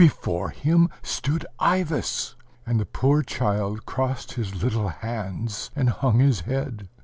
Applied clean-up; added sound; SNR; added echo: none; none; none; none.